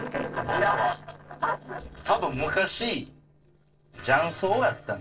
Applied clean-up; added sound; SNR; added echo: neural separator model SepFormer DNS4.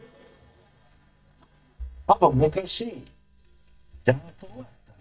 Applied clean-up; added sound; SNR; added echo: neural mask model DeepFilterNet 3.